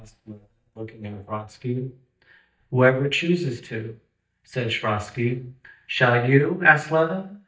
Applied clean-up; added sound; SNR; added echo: neural mask model DeepFilterNet 3.